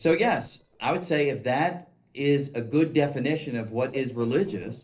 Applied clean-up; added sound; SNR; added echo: neural separator model SepFormer DNS4.